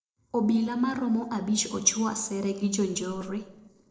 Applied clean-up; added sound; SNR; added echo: neural separator model SepFormer DNS4.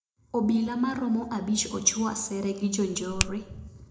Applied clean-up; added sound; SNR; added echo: none; Finger snapping; 4 dB; reverberation time 0.6 s.